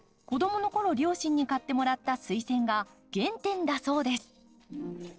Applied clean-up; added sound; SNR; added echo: neural separator model SepFormer DNS4.